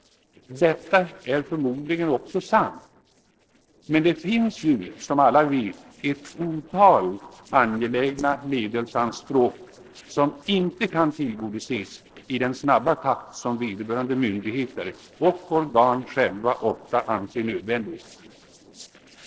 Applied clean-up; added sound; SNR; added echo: neural separator model SepFormer DNS4.